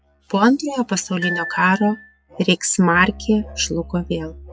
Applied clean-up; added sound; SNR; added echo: classical method log-MMSE.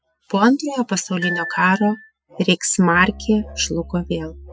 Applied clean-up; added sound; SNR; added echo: classical method Wiener filter.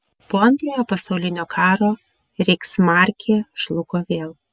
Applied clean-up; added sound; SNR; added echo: none; none; none; none.